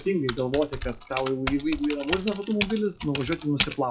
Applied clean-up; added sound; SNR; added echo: classical method log-MMSE.